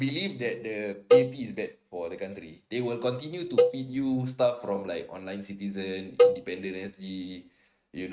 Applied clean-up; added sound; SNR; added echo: neural mask model RNNoise.